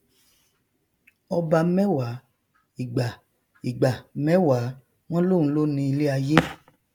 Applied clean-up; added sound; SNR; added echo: none; none; none; none.